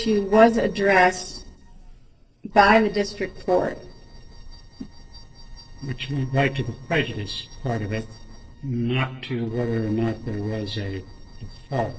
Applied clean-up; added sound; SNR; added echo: neural separator model SepFormer DNS4.